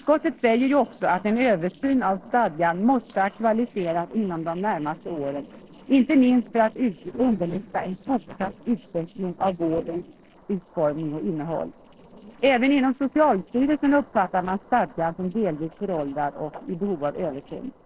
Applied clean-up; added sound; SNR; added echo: neural separator model SepFormer DNS4.